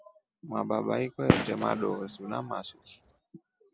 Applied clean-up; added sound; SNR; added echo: none; Gunshot, gunfire; -1 dB; none.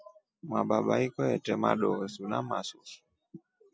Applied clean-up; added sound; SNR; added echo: none; none; none; none.